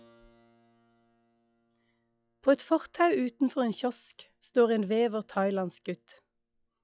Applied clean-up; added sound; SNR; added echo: classical method log-MMSE.